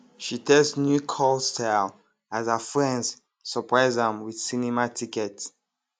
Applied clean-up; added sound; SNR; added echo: none; none; none; none.